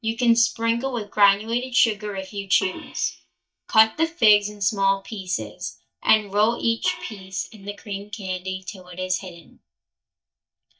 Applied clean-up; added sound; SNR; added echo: neural mask model DeepFilterNet 3.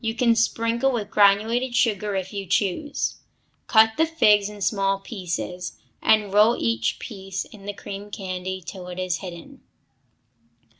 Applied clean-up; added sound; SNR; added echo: none; none; none; none.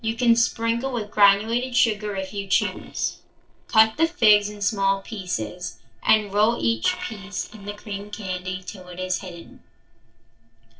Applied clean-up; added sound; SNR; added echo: neural separator model SepFormer DNS4.